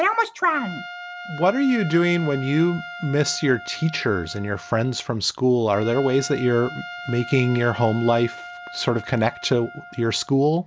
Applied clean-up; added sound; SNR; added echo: none; Trumpet; 15 dB; none.